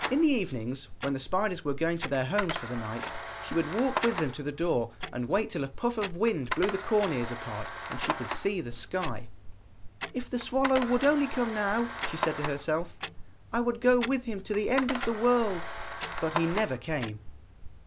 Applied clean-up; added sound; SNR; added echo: none; Clock + Camera; 6 dB; none.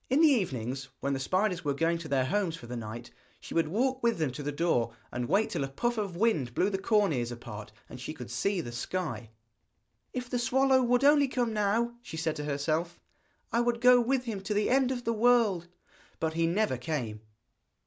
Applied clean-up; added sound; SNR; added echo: none; none; none; none.